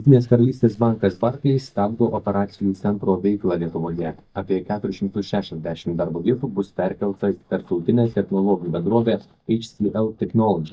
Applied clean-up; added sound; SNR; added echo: neural mask model DeepFilterNet 3.